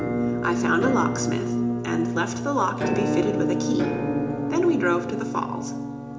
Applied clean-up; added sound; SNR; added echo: none; Musical instrument; -1 dB; reverberation time 0.8 s.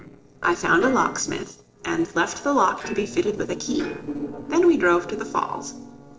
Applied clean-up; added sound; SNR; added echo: neural separator model SepFormer DNS4.